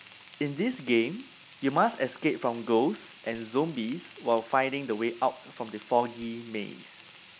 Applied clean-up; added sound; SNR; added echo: none; Tambourine + Frying (food); 15 dB; none.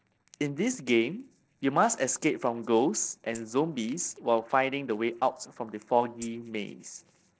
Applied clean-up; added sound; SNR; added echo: neural separator model SepFormer DNS4.